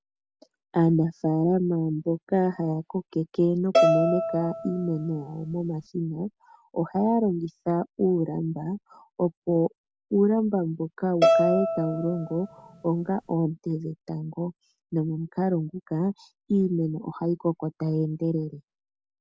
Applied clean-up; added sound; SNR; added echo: none; Bowed string instrument; -1 dB; none.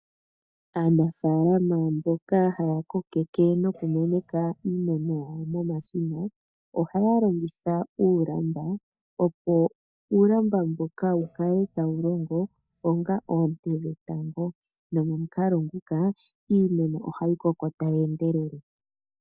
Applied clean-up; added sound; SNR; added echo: neural mask model DeepFilterNet 3.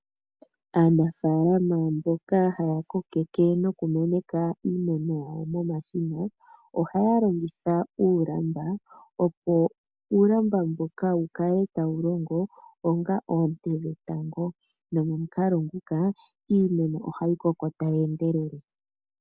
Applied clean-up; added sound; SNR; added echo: none; none; none; none.